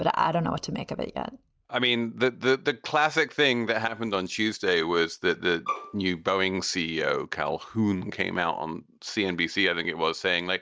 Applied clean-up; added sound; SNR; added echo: none; Bowed string instrument; 8 dB; none.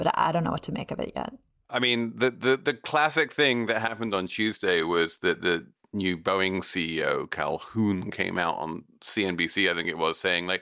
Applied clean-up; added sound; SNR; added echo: none; none; none; none.